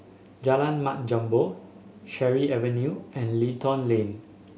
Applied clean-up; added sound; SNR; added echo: none; none; none; none.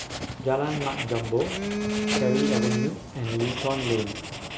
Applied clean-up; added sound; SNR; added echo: none; Telephone + Writing; 1 dB; none.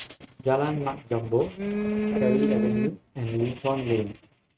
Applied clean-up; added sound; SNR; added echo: neural mask model RNNoise.